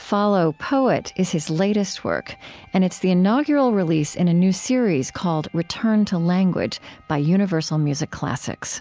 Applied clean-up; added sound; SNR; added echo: none; none; none; none.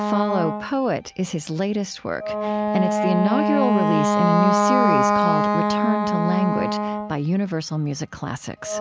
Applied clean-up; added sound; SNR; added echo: none; Wind instrument, woodwind instrument; -2 dB; none.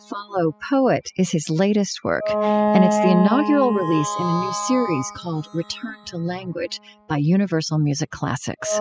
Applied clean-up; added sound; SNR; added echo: classical method spectral subtraction.